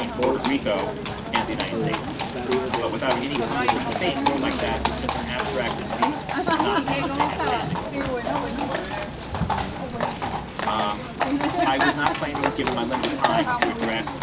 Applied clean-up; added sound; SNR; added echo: none; Livestock, farm animals, working animals; -5 dB; none.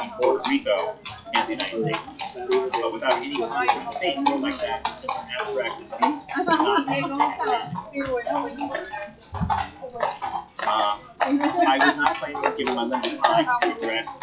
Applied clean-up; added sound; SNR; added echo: classical method log-MMSE.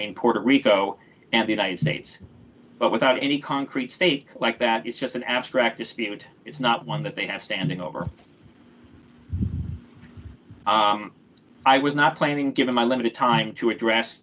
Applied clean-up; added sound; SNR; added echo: none; none; none; none.